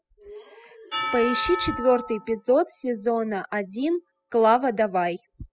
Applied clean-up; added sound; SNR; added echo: classical method spectral subtraction.